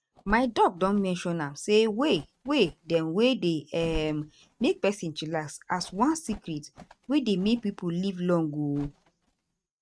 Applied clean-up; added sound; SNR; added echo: neural mask model RNNoise.